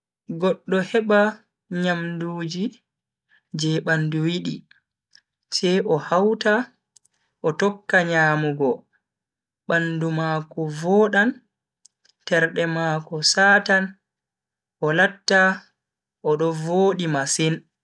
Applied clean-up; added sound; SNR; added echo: none; none; none; none.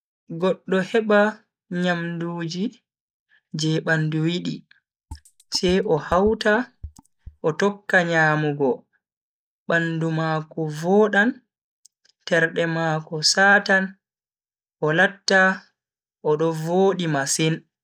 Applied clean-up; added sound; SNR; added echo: neural mask model DeepFilterNet 3.